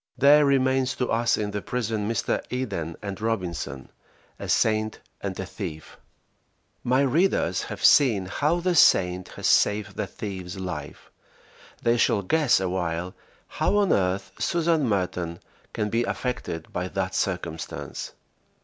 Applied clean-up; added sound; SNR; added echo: none; none; none; none.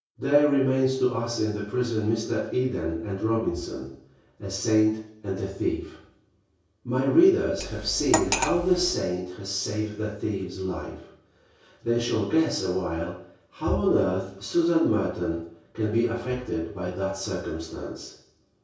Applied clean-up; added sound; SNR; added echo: none; Cutlery, silverware; 3 dB; reverberation time 0.6 s.